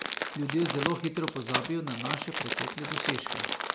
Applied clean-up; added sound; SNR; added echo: none; Crumpling, crinkling; -2 dB; none.